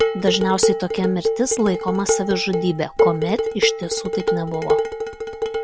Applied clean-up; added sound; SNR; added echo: none; Dishes, pots, and pans; -1 dB; none.